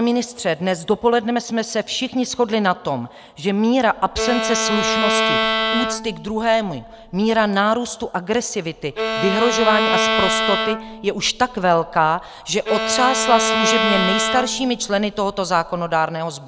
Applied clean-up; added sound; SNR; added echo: none; Bowed string instrument; 2 dB; none.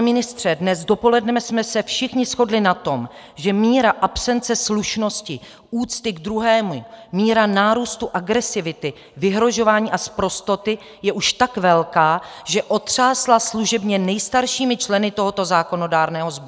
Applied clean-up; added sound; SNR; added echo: none; none; none; none.